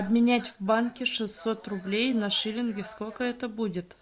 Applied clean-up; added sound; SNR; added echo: none; none; none; none.